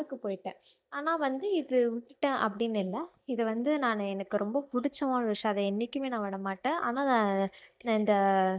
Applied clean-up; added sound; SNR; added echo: neural mask model DeepFilterNet 3.